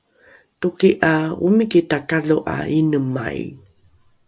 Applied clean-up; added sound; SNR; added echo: none; none; none; none.